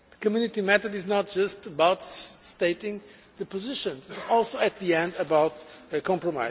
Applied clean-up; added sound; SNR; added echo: none; none; none; none.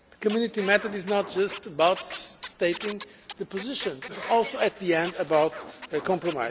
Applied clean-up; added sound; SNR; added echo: none; Scratching (performance technique); 15 dB; none.